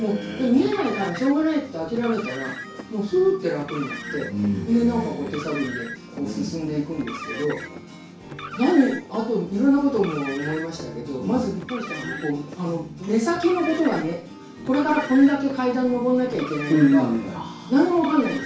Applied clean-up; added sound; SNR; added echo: none; Car; 15 dB; reverberation time 0.3 s.